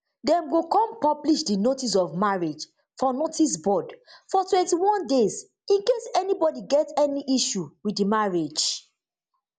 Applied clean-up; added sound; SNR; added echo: none; none; none; none.